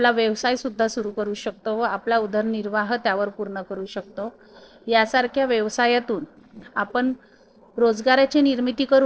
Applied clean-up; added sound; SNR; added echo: neural separator model SepFormer DNS4.